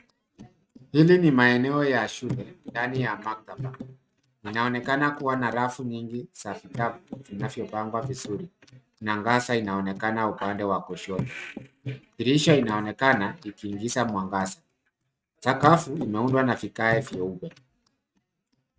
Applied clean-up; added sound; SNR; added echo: neural mask model RNNoise.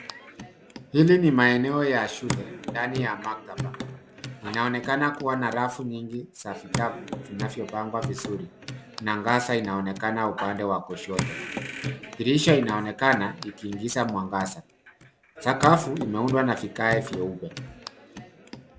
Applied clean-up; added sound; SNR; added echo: none; Hands / Wood; 11 dB; none.